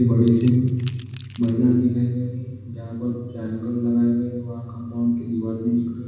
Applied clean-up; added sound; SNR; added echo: none; Rattle / Keys jangling; 17 dB; reverberation time 1.2 s.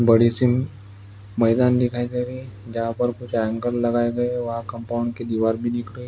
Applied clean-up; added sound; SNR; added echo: none; none; none; none.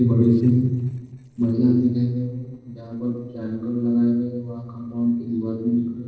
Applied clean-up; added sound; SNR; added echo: neural separator model SepFormer DNS4.